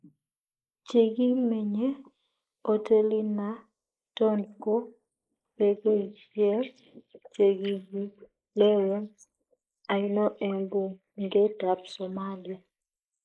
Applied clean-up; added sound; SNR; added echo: neural mask model Resemble Enhance denoiser.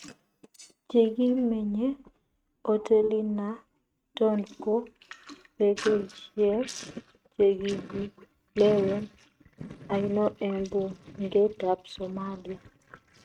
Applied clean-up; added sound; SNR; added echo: neural mask model RNNoise.